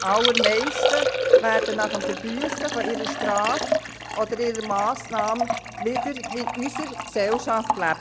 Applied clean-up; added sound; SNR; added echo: none; Liquid; 0 dB; none.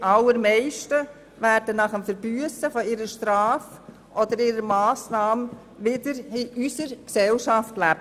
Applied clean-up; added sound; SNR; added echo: none; none; none; none.